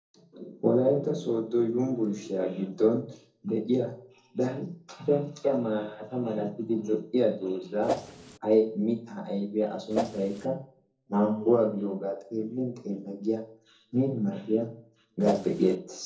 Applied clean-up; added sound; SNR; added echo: neural separator model SepFormer DNS4.